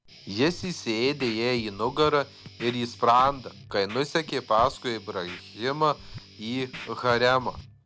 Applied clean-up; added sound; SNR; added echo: none; Guitar + Scratching (performance technique); 17 dB; none.